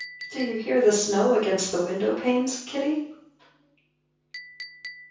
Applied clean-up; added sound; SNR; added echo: none; Chink, clink; 19 dB; reverberation time 0.6 s.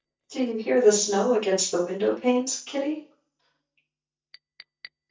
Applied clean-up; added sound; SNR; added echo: neural mask model DeepFilterNet 3.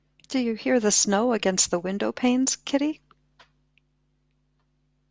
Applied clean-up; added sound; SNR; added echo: none; none; none; none.